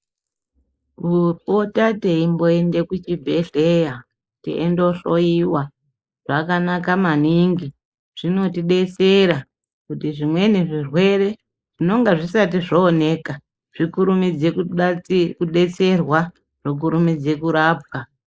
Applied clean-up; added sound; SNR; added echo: neural mask model Resemble Enhance denoiser.